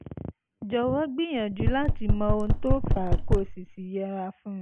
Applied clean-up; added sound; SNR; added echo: none; Knock; -5 dB; none.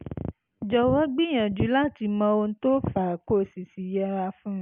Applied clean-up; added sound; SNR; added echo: none; none; none; none.